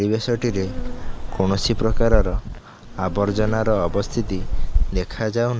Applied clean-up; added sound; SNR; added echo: none; Insect; -1 dB; none.